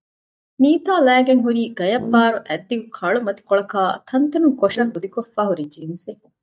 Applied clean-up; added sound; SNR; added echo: neural mask model DeepFilterNet 3.